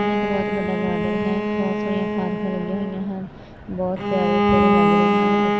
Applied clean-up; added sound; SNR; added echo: none; Bowed string instrument; -5 dB; none.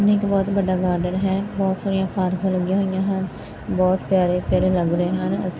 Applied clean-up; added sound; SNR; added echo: none; none; none; none.